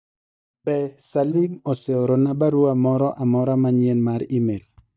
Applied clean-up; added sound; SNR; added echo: neural mask model DeepFilterNet 3.